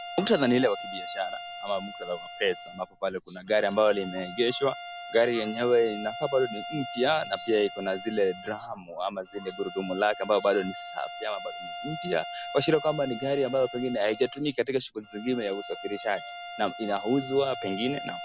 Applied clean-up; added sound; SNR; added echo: none; Bowed string instrument; 11 dB; none.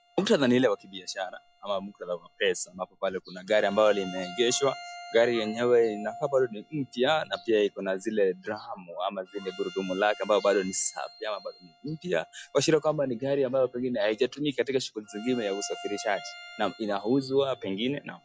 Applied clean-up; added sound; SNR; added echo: classical method log-MMSE.